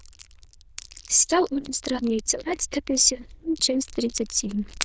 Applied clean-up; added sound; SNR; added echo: neural diffusion model UNIVERSE++.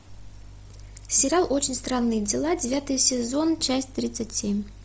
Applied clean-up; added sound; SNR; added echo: none; none; none; none.